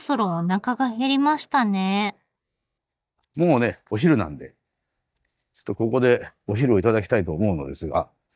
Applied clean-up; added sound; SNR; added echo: neural mask model DeepFilterNet 3.